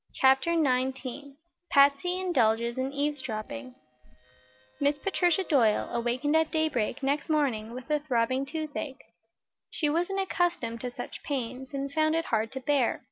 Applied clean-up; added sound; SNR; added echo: neural separator model SepFormer DNS4.